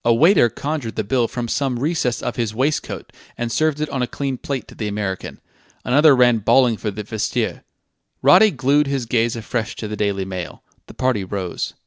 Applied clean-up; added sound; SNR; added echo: none; none; none; none.